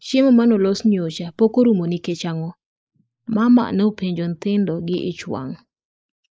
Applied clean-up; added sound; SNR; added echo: neural mask model Resemble Enhance denoiser.